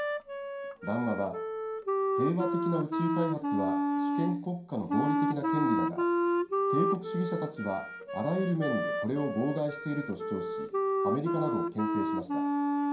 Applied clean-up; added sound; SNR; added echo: none; Wind instrument, woodwind instrument; -2 dB; reverberation time 0.5 s.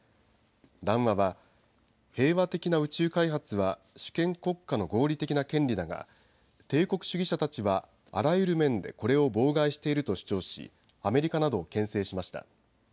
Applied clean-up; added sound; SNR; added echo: none; none; none; none.